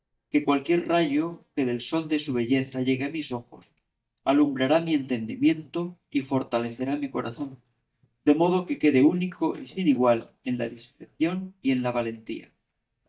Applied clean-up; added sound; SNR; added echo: neural mask model DeepFilterNet 3.